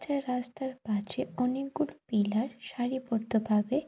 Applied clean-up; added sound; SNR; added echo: none; none; none; none.